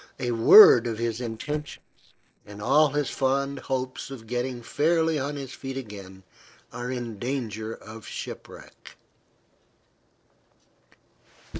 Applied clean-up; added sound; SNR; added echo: neural separator model SepFormer DNS4.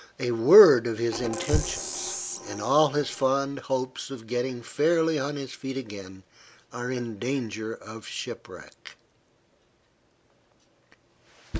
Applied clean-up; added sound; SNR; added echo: none; Percussion; 9 dB; none.